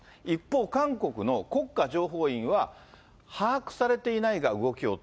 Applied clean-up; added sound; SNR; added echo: none; none; none; none.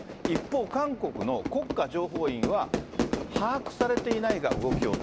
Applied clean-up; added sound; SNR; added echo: none; Fire / Fireworks; 2 dB; none.